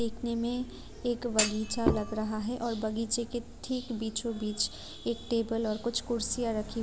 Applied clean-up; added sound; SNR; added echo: none; Thump, thud; 0 dB; none.